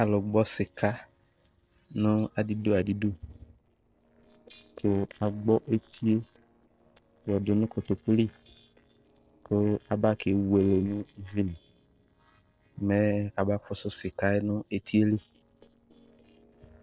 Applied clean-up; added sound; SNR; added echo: neural separator model SepFormer DNS4.